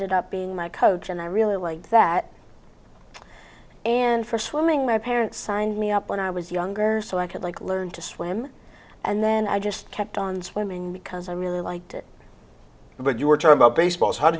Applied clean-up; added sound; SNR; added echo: none; none; none; none.